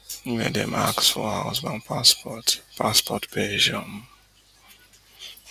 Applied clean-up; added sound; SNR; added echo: none; none; none; none.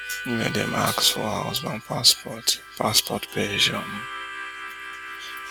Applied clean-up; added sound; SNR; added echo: none; Harmonica; 11 dB; none.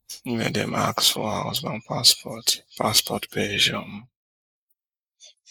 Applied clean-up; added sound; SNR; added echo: neural mask model Resemble Enhance denoiser.